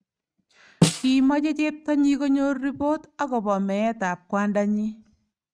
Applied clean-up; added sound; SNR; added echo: neural mask model RNNoise.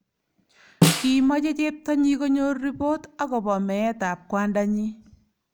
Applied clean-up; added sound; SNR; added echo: none; Snare drum; 1 dB; none.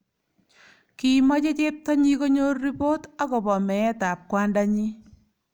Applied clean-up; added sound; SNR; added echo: none; none; none; none.